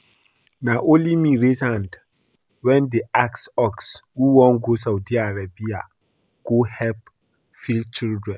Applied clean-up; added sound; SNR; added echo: none; none; none; none.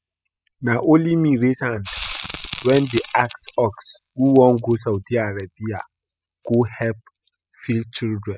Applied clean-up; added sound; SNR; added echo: classical method spectral subtraction.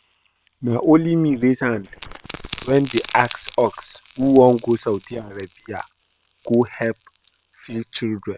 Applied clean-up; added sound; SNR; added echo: neural separator model SepFormer WHAM!.